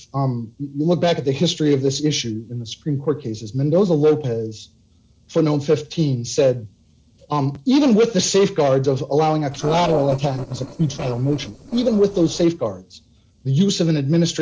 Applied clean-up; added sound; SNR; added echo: neural separator model SepFormer DNS4.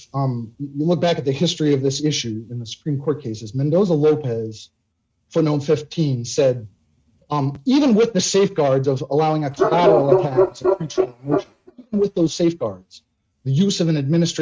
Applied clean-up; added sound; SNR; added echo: neural mask model RNNoise.